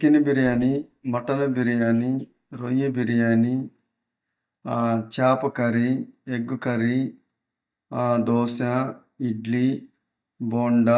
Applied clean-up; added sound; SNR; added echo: neural mask model DeepFilterNet 3.